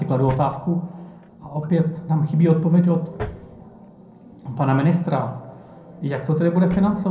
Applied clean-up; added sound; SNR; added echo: none; Drawer open or close; 20 dB; reverberation time 0.6 s.